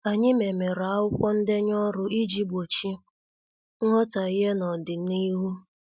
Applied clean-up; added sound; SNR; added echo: none; none; none; none.